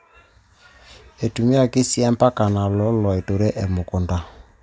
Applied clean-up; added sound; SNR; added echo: none; none; none; none.